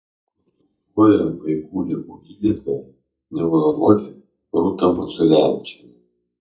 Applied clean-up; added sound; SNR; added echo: neural mask model DeepFilterNet 3.